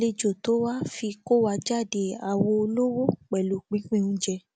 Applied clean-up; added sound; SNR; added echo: none; none; none; none.